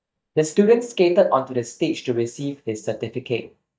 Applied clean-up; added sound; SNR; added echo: neural mask model DeepFilterNet 3.